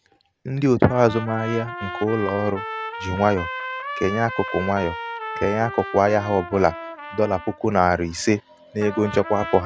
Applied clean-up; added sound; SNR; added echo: none; Trumpet; 10 dB; none.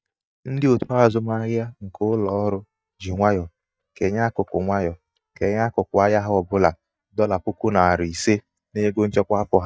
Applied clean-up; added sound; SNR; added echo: neural mask model DeepFilterNet 3.